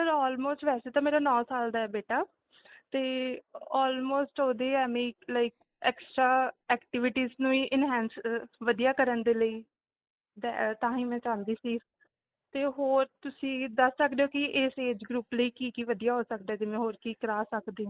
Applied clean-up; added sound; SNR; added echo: neural mask model Resemble Enhance denoiser.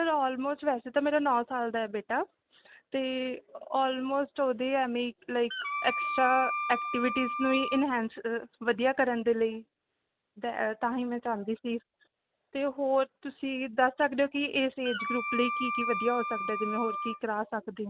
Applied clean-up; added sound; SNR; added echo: none; Wind instrument, woodwind instrument; 4 dB; none.